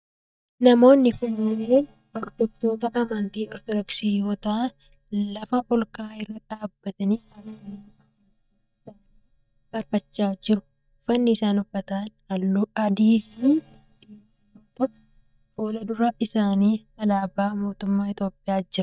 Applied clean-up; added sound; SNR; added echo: neural mask model DeepFilterNet 3.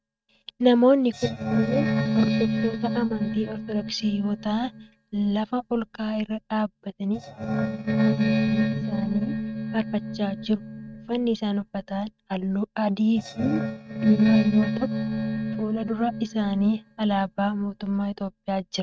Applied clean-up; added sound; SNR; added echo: neural mask model RNNoise.